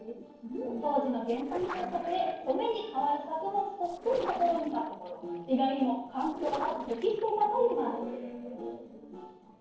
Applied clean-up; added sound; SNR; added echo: neural separator model SepFormer DNS4.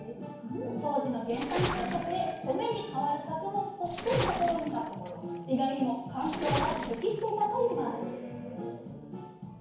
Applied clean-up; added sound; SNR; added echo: none; Splash, splatter; 5 dB; reverberation time 1.0 s.